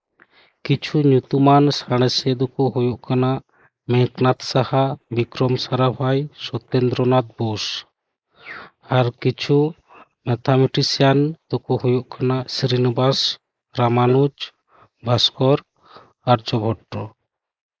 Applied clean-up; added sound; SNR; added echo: neural mask model Resemble Enhance denoiser.